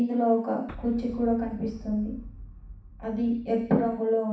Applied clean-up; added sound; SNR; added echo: none; Boom; 16 dB; reverberation time 0.6 s.